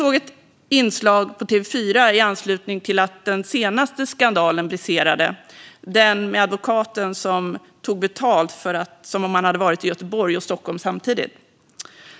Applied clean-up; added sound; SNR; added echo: none; none; none; none.